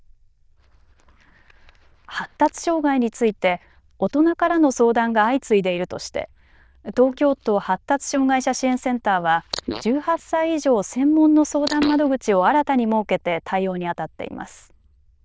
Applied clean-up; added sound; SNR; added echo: neural diffusion model UNIVERSE++.